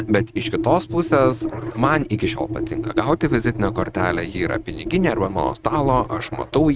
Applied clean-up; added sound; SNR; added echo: neural mask model RNNoise.